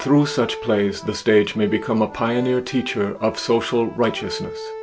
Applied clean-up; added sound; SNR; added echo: none; Accordion; 13 dB; none.